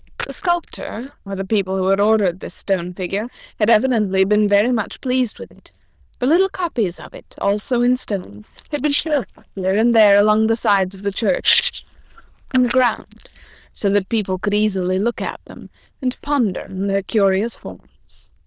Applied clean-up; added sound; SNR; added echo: neural diffusion model UNIVERSE++.